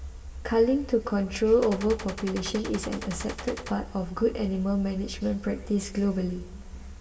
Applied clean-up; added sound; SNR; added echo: none; Gunshot, gunfire; 13 dB; reverberation time 1.6 s.